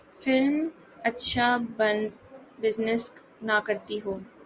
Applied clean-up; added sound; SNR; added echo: none; none; none; none.